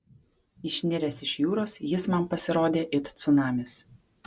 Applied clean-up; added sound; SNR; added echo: none; none; none; none.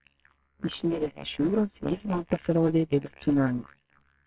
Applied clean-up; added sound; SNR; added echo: neural separator model SepFormer WHAMR!.